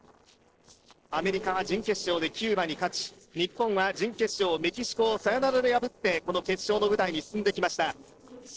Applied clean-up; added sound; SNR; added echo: neural separator model SepFormer DNS4.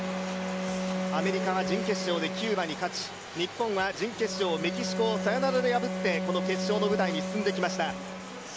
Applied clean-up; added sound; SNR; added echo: none; Bowed string instrument; 3 dB; none.